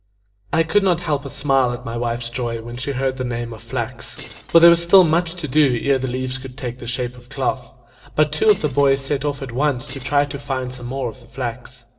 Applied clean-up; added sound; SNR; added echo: neural separator model SepFormer DNS4.